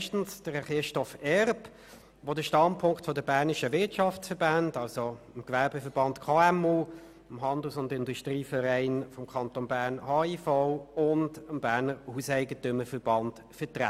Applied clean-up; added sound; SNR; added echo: none; none; none; none.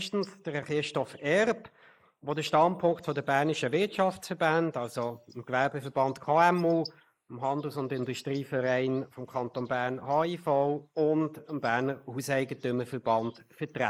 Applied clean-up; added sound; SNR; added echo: neural mask model Resemble Enhance denoiser.